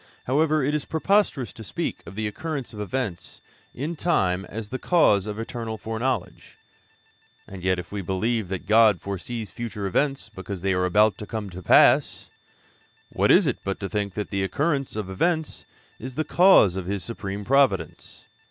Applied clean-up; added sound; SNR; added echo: none; none; none; none.